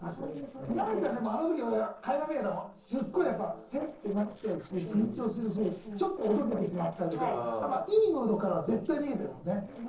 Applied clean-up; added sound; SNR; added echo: neural separator model SepFormer DNS4.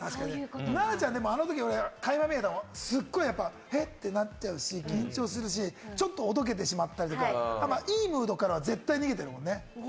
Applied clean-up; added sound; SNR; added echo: none; none; none; none.